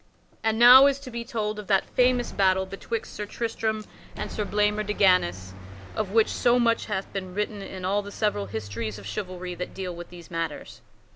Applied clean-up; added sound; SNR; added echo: none; Car passing by + Slam; 15 dB; none.